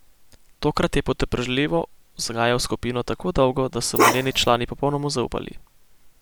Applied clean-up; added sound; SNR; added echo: none; Bark; -2 dB; none.